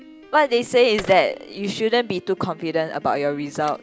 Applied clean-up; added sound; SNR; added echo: none; Piano + Telephone; 19 dB; none.